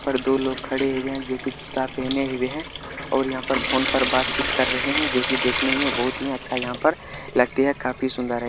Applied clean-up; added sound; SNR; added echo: none; Trickle, dribble / Sink (filling or washing) / Water tap, faucet; 3 dB; none.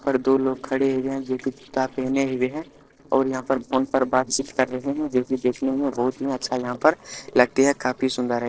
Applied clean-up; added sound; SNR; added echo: neural separator model SepFormer DNS4.